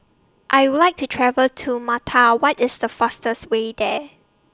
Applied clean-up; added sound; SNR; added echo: none; none; none; none.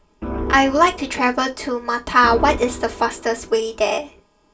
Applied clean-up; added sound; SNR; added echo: none; Organ; 11 dB; reverberation time 0.2 s.